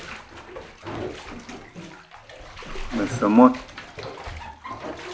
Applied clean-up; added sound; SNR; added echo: none; Bathtub (filling or washing); 10 dB; none.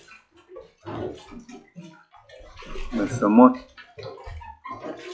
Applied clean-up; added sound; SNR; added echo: classical method log-MMSE.